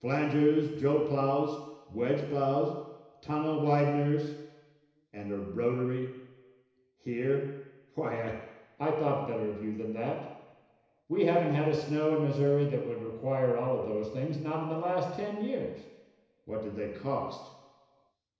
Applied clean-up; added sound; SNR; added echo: none; none; none; reverberation time 1.0 s.